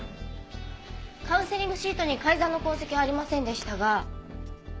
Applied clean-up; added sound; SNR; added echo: none; none; none; none.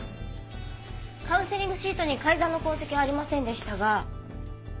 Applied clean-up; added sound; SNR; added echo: none; Organ; 16 dB; none.